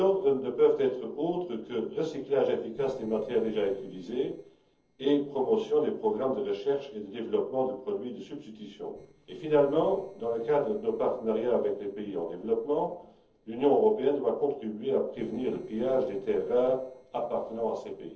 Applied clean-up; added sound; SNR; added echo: neural separator model SepFormer DNS4.